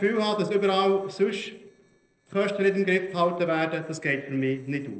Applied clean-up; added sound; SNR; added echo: neural separator model SepFormer DNS4.